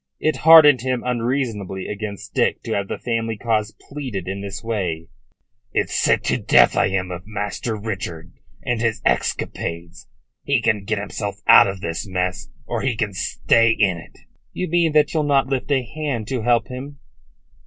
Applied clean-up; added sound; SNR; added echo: none; none; none; none.